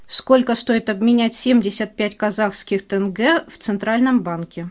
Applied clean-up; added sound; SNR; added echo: none; none; none; none.